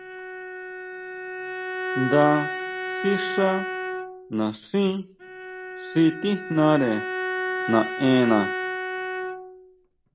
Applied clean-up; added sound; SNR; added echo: none; Bowed string instrument; 6 dB; none.